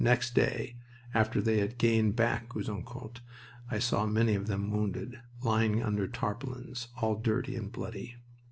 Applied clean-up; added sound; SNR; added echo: none; none; none; none.